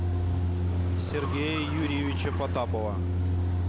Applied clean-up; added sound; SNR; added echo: none; Car; 13 dB; none.